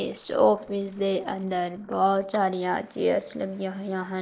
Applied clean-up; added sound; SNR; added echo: neural mask model Resemble Enhance denoiser.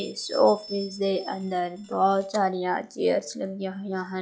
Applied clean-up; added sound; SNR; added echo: classical method log-MMSE.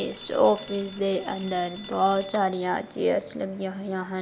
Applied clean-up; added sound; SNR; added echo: none; Telephone; 15 dB; none.